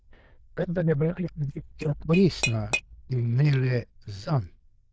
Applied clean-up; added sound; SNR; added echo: neural diffusion model UNIVERSE++.